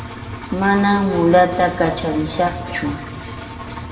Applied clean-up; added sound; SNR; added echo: none; Engine; 11 dB; reverberation time 1.8 s.